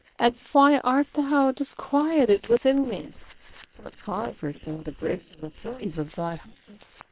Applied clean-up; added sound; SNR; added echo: neural separator model SepFormer WHAM!.